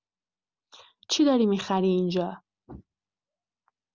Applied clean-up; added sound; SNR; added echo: none; none; none; none.